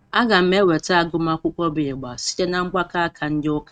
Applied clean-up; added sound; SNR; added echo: neural mask model RNNoise.